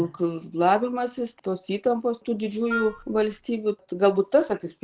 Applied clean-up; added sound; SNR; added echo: none; Wind instrument, woodwind instrument; 10 dB; none.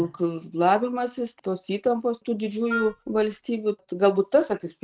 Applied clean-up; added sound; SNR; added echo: neural mask model RNNoise.